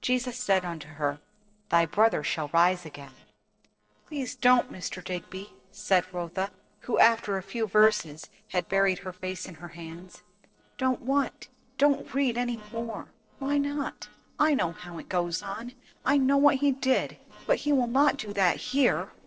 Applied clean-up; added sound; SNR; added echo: neural separator model SepFormer DNS4.